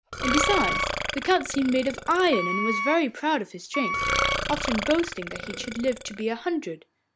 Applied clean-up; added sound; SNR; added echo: none; Wind instrument, woodwind instrument + Burping, eructation; 3 dB; none.